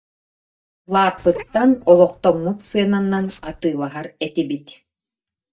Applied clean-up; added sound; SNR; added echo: neural mask model DeepFilterNet 3.